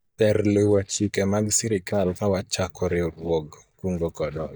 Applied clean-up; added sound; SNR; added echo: neural mask model DeepFilterNet 3.